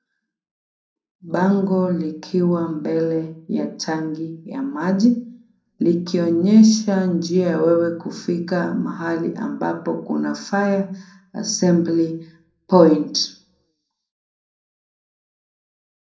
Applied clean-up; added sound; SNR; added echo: none; none; none; reverberation time 0.5 s.